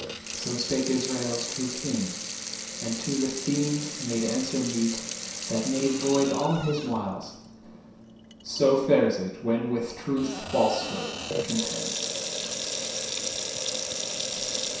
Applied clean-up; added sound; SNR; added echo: none; Sink (filling or washing) / Water tap, faucet; 5 dB; reverberation time 0.7 s.